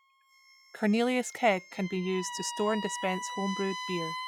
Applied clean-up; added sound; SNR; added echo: classical method log-MMSE.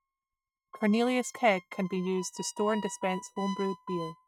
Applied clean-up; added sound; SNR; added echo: neural mask model RNNoise.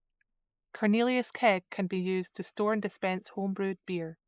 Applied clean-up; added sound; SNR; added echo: neural mask model Resemble Enhance denoiser.